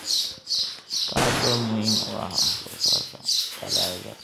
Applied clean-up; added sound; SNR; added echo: none; Gunshot, gunfire; 5 dB; none.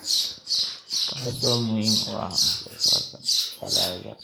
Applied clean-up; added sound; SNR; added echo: neural mask model Resemble Enhance denoiser.